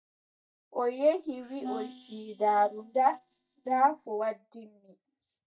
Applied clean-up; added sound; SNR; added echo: neural mask model DeepFilterNet 3.